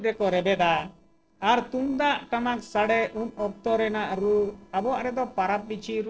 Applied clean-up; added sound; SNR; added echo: neural separator model SepFormer DNS4.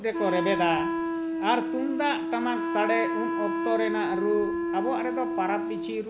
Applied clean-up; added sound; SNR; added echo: none; Wind instrument, woodwind instrument; 0 dB; none.